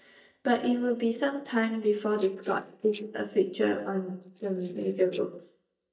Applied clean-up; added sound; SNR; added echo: neural mask model DeepFilterNet 3.